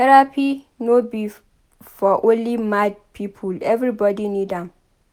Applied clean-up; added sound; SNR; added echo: none; none; none; none.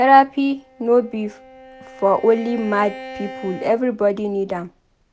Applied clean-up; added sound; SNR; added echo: none; Bowed string instrument; 19 dB; none.